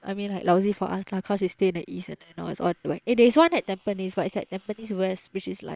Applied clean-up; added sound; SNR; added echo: neural separator model SepFormer WHAM!.